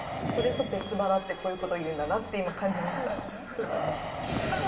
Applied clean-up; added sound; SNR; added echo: none; Breathing; 5 dB; reverberation time 1.5 s.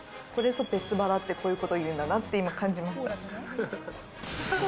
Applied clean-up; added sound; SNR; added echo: none; none; none; none.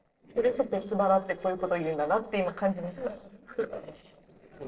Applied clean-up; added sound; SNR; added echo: neural separator model SepFormer DNS4.